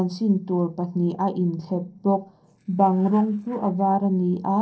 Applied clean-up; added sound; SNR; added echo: neural separator model SepFormer DNS4.